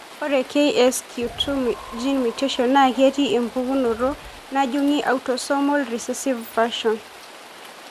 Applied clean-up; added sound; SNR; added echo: none; Rain + Wind; 17 dB; none.